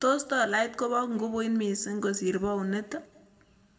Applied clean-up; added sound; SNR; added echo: none; none; none; reverberation time 0.9 s.